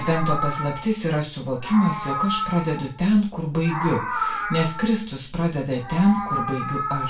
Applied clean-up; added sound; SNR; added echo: none; Meow; 7 dB; reverberation time 0.3 s.